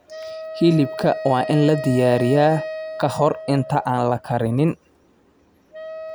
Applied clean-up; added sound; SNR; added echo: none; Wind instrument, woodwind instrument; 11 dB; none.